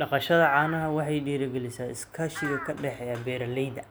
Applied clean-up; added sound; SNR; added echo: none; Crow; 13 dB; none.